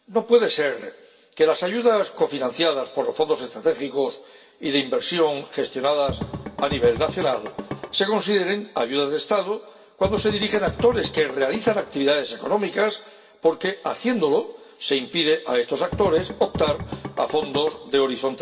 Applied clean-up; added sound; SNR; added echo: none; Drum / Drum kit; 9 dB; reverberation time 0.2 s.